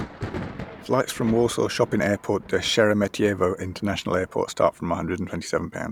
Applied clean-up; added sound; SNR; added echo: none; Thunder; 15 dB; none.